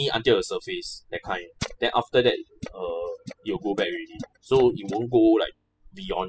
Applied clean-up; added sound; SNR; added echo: classical method spectral subtraction.